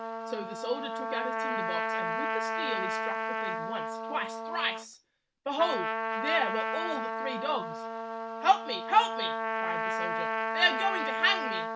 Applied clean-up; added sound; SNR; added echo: none; Trumpet; 0 dB; none.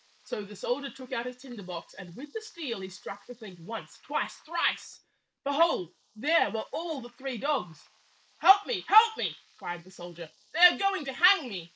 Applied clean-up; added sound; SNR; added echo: neural mask model Resemble Enhance denoiser.